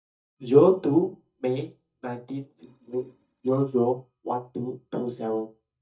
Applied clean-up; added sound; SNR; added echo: neural mask model DeepFilterNet 3.